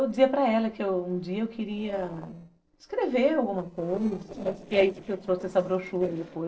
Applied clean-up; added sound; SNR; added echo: neural separator model SepFormer DNS4.